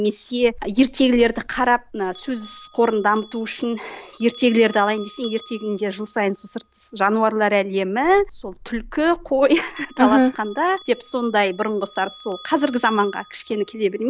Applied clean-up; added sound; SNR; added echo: none; Bell; 20 dB; none.